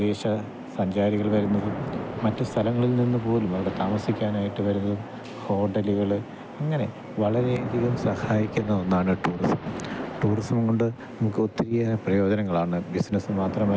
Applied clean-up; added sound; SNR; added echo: none; Splash, splatter; 12 dB; none.